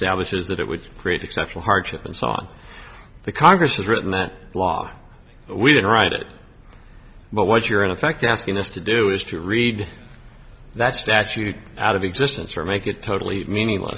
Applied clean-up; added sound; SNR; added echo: none; none; none; none.